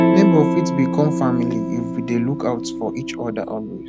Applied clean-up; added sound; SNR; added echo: none; Electric guitar / Strum; 0 dB; none.